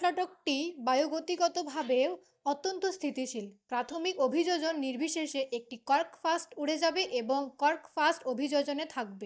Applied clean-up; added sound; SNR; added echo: neural mask model DeepFilterNet 3.